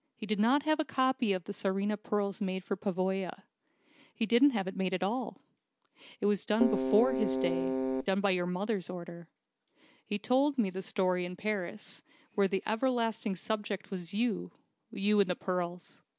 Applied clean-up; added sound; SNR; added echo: none; Keyboard (musical); -1 dB; none.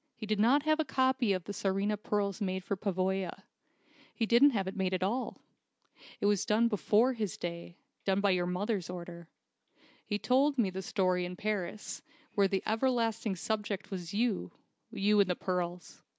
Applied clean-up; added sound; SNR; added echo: none; none; none; none.